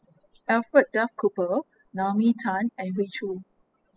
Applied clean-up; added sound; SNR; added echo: classical method spectral subtraction.